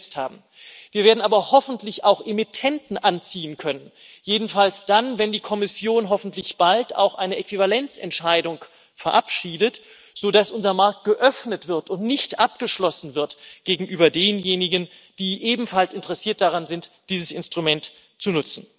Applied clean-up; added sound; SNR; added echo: none; none; none; none.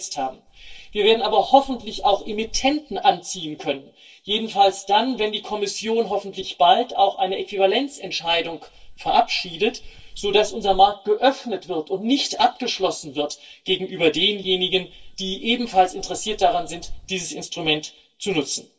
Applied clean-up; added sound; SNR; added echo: neural separator model SepFormer DNS4.